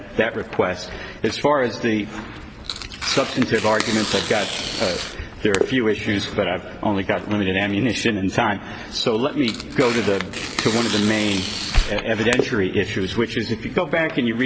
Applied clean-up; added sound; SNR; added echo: none; Tearing; 9 dB; none.